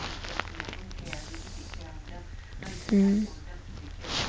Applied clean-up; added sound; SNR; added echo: none; Fire; 17 dB; none.